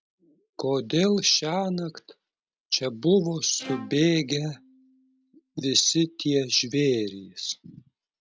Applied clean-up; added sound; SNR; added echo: none; Bowed string instrument; 18 dB; none.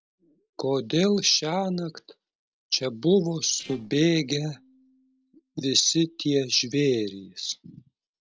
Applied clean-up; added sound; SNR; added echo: neural separator model SepFormer DNS4.